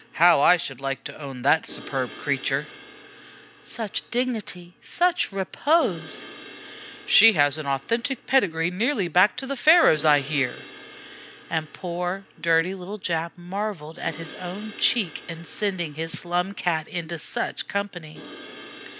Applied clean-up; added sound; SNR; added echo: none; Crash cymbal; 19 dB; none.